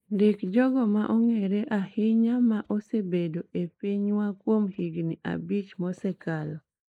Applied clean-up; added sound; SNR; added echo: neural mask model Resemble Enhance denoiser.